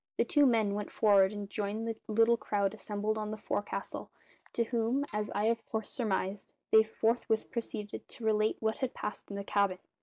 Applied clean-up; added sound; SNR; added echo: neural mask model DeepFilterNet 3.